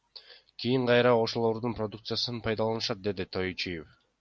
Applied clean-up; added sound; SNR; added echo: none; none; none; none.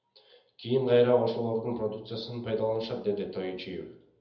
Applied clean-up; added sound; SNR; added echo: none; none; none; reverberation time 0.7 s.